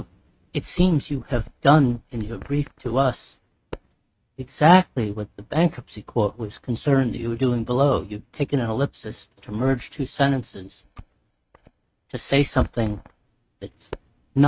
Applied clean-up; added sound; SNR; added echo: neural mask model RNNoise.